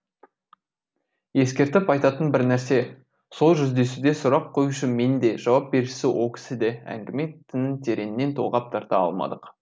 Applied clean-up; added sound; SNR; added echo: none; none; none; none.